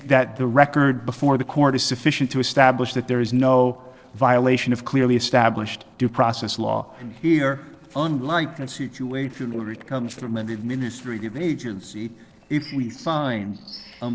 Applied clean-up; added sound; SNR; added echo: neural separator model SepFormer DNS4.